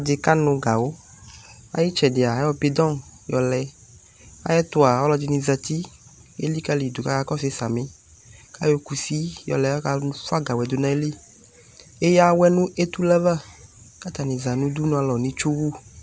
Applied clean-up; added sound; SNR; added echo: none; none; none; none.